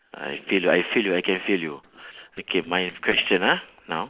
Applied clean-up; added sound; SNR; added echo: neural separator model SepFormer DNS4.